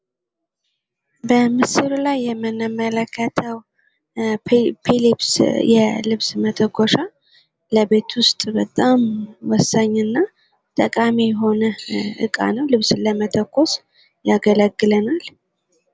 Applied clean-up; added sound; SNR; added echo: none; none; none; none.